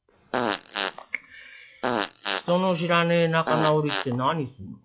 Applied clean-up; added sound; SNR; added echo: classical method log-MMSE.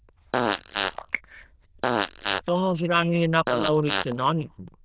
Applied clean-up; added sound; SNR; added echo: neural diffusion model UNIVERSE++.